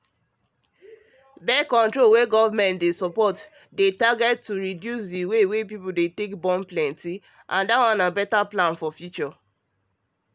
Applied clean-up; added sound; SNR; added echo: none; none; none; none.